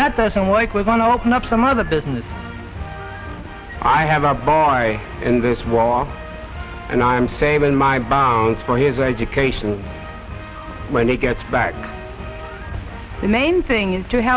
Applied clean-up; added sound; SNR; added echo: none; none; none; none.